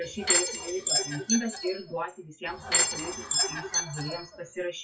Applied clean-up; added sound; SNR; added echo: classical method WPE with log-MMSE.